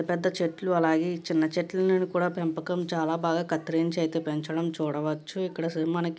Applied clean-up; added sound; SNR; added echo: none; none; none; none.